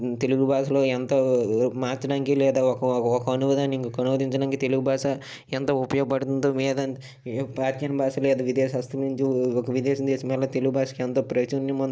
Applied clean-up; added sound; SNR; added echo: none; none; none; none.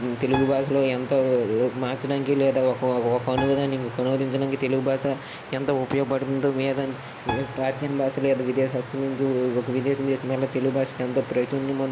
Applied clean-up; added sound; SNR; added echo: none; Piano + Waves, surf; 13 dB; none.